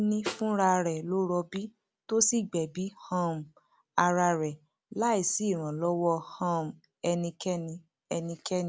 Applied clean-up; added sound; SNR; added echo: none; Snare drum; 12 dB; none.